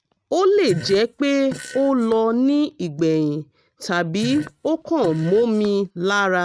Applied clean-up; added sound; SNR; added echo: neural mask model RNNoise.